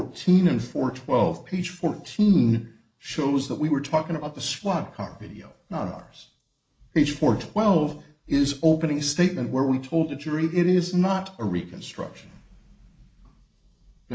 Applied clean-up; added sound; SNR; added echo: neural mask model Resemble Enhance denoiser.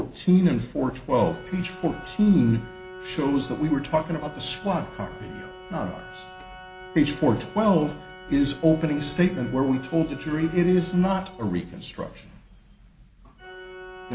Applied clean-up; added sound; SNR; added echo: none; Organ; 18 dB; none.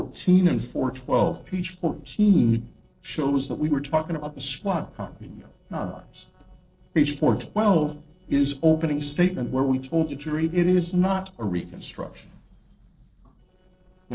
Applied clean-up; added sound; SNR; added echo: neural separator model SepFormer DNS4.